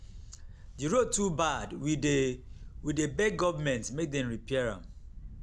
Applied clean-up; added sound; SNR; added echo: none; Wind; 13 dB; none.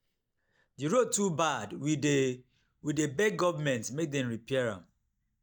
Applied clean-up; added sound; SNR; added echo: neural mask model DeepFilterNet 3.